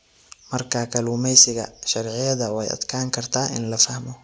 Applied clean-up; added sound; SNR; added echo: none; none; none; none.